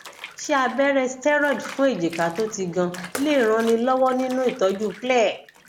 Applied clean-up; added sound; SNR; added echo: none; Bathtub (filling or washing) / Water + Bathtub (filling or washing) / Water / Splash, splatter; 18 dB; none.